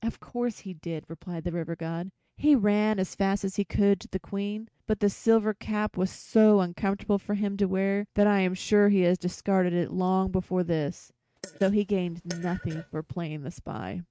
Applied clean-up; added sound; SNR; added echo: neural mask model RNNoise.